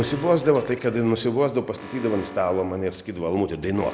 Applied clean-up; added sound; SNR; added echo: none; Alarm; 16 dB; none.